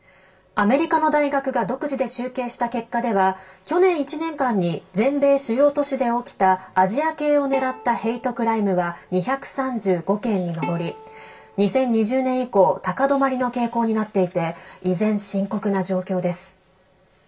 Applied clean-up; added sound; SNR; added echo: none; Bowed string instrument; 17 dB; reverberation time 0.2 s.